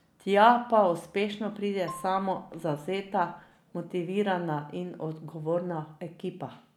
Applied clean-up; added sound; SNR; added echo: none; Marimba, xylophone; 20 dB; none.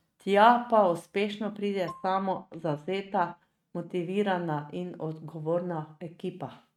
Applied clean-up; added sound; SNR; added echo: neural mask model RNNoise.